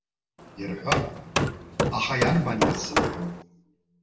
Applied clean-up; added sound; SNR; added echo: none; Hammer; -3 dB; reverberation time 0.6 s.